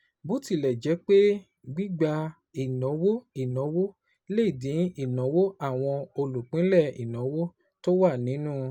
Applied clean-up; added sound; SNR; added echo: none; none; none; none.